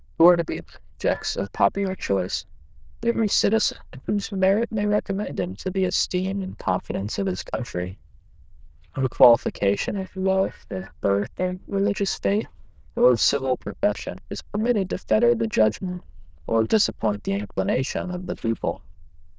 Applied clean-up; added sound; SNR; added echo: neural diffusion model UNIVERSE++.